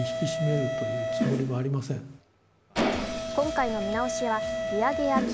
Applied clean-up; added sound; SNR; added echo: none; Mechanisms; 0 dB; none.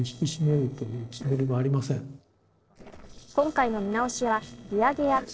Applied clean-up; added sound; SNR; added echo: neural separator model SepFormer DNS4.